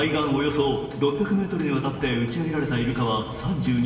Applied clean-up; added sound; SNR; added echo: none; none; none; reverberation time 1.2 s.